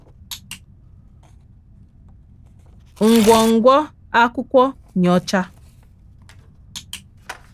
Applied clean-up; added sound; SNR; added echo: none; Tearing; 17 dB; none.